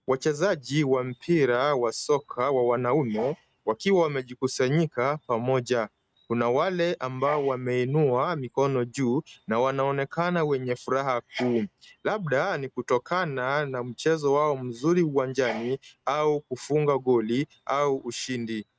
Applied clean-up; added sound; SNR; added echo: neural mask model RNNoise.